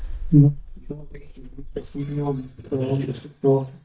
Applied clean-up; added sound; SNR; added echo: neural mask model DeepFilterNet 3.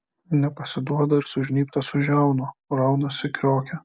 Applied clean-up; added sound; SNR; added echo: none; none; none; none.